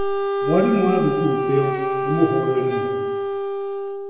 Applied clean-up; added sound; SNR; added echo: none; Wind instrument, woodwind instrument; 0 dB; reverberation time 1.2 s.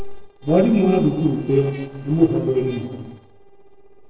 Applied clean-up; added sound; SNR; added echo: neural separator model SepFormer DNS4.